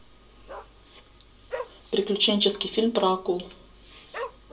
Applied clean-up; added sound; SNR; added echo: none; Dog; 18 dB; reverberation time 0.2 s.